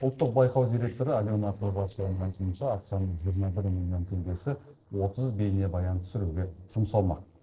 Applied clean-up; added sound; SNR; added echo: neural separator model SepFormer DNS4.